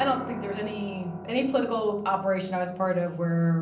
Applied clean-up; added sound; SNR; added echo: none; Piano; 14 dB; reverberation time 0.6 s.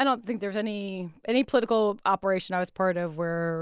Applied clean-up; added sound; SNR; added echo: none; none; none; none.